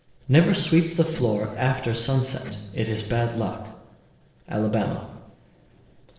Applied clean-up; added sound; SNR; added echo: neural separator model SepFormer DNS4.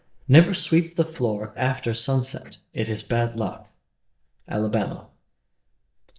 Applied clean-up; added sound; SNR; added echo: neural mask model DeepFilterNet 3.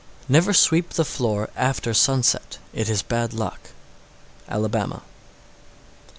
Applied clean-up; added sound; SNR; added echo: none; none; none; none.